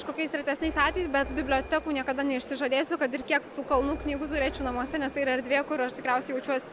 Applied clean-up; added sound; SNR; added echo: none; Telephone; 15 dB; none.